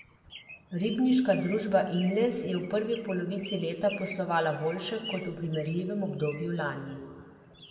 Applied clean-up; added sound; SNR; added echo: none; Bird; 17 dB; reverberation time 1.9 s.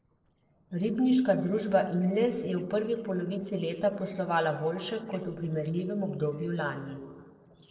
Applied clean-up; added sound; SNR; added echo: neural separator model SepFormer DNS4.